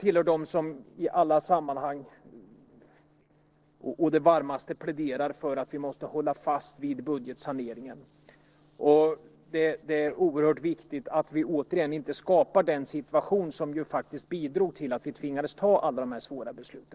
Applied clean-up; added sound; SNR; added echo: neural separator model SepFormer DNS4.